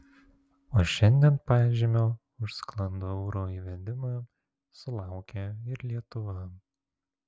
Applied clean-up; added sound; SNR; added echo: none; none; none; none.